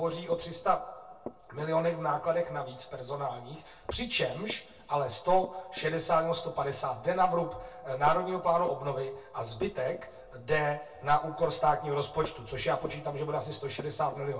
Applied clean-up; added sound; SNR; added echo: none; Walk, footsteps; 19 dB; reverberation time 0.2 s.